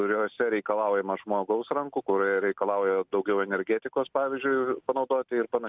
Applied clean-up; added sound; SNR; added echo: none; none; none; none.